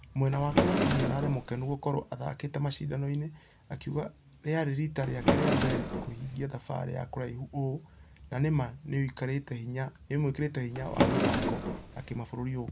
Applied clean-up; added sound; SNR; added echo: none; Drawer open or close; -3 dB; none.